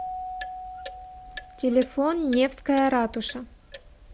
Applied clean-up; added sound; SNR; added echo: none; Keyboard (musical) + Clock; 13 dB; none.